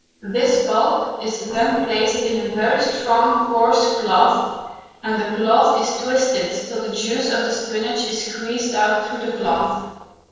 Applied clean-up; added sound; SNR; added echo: neural separator model SepFormer DNS4.